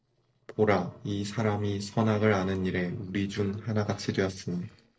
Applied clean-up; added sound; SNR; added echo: neural separator model SepFormer DNS4.